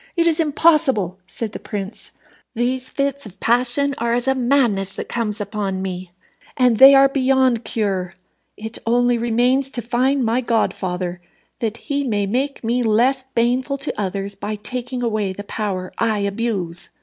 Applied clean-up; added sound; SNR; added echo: none; none; none; none.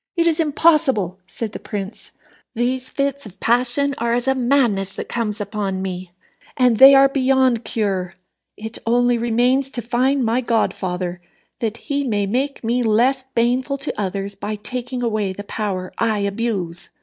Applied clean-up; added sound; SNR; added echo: neural mask model DeepFilterNet 3.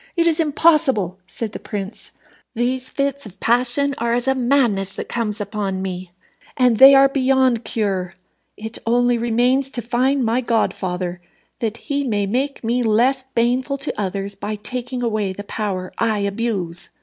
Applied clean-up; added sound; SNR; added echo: none; Cowbell; 20 dB; none.